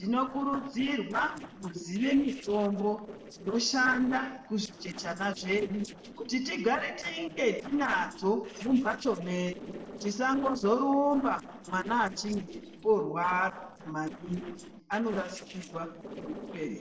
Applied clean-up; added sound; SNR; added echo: neural separator model SepFormer DNS4.